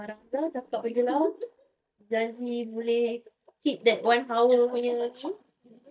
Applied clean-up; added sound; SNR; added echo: neural mask model DeepFilterNet 3.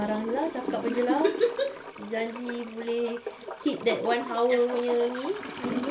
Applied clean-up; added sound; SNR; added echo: none; Toilet flush / Gurgling; 10 dB; reverberation time 0.3 s.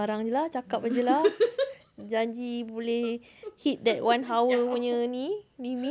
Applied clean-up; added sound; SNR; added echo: none; none; none; none.